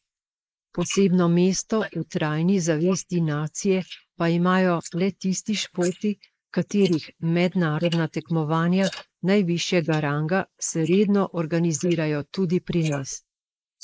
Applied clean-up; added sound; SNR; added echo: neural mask model Resemble Enhance denoiser.